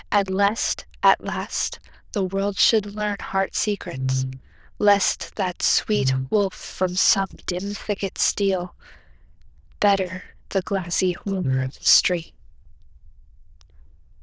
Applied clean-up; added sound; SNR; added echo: neural diffusion model UNIVERSE++.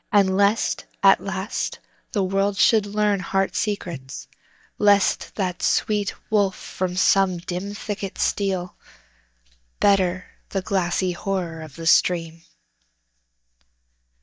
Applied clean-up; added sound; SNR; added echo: neural mask model DeepFilterNet 3.